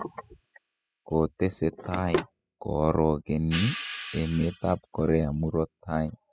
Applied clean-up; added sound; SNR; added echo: classical method spectral subtraction.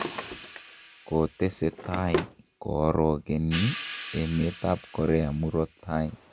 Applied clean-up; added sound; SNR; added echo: none; Drawer open or close + Hi-hat; 9 dB; none.